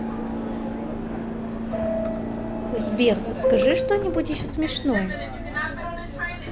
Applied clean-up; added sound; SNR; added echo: none; Subway, metro, underground; -1 dB; none.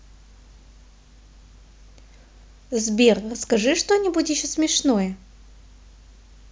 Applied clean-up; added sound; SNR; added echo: none; none; none; none.